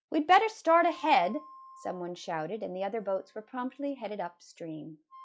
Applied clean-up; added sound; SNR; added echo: classical method log-MMSE.